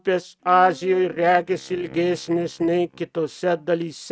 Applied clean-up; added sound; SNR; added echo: neural mask model RNNoise.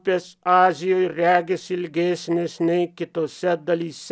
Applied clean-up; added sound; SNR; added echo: none; none; none; none.